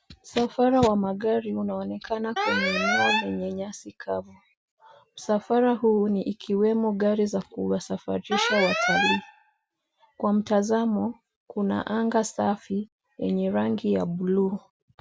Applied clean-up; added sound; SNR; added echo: none; Alarm; 2 dB; none.